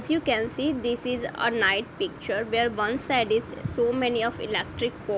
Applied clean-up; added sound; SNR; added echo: none; none; none; none.